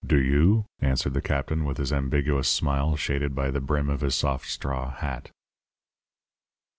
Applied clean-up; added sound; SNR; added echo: none; none; none; none.